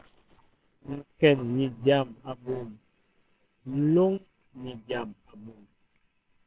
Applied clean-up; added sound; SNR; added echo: neural separator model SepFormer WHAMR!.